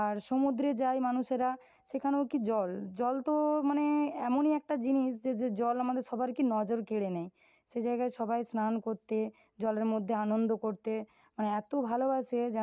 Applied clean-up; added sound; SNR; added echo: none; none; none; none.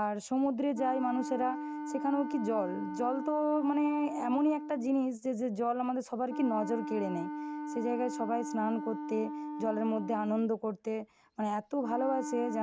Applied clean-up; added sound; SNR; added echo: none; Wind instrument, woodwind instrument; 8 dB; none.